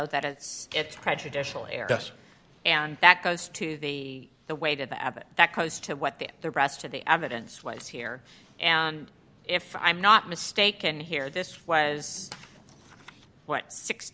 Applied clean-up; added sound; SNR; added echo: none; none; none; none.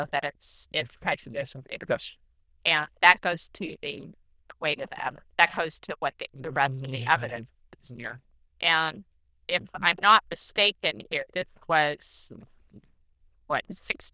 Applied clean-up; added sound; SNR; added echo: neural diffusion model UNIVERSE++.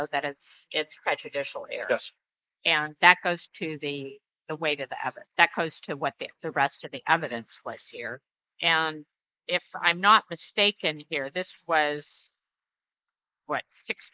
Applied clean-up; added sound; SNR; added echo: neural mask model Resemble Enhance denoiser.